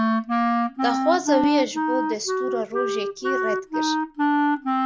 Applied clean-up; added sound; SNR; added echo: none; Wind instrument, woodwind instrument; -5 dB; none.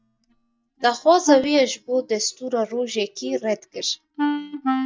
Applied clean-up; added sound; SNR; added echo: neural mask model DeepFilterNet 3.